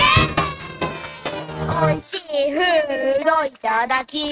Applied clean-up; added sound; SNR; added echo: neural mask model RNNoise.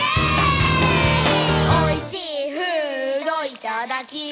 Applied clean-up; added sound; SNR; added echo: none; none; none; none.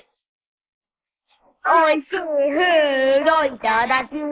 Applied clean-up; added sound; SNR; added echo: neural mask model Resemble Enhance denoiser.